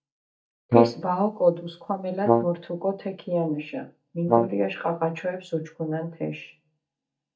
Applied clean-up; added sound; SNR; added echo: neural mask model DeepFilterNet 3.